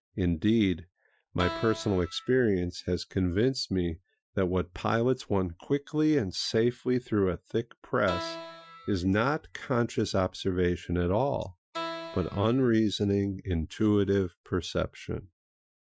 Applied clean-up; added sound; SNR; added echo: classical method Wiener filter.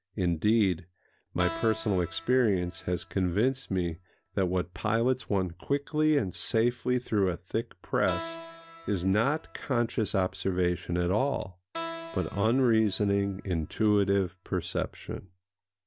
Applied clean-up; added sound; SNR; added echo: none; Keyboard (musical); 16 dB; none.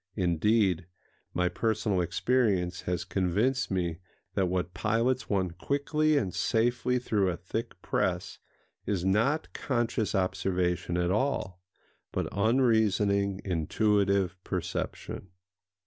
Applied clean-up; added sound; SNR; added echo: none; none; none; none.